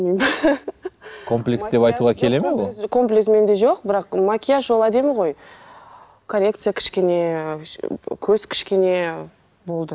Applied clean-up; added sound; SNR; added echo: none; none; none; none.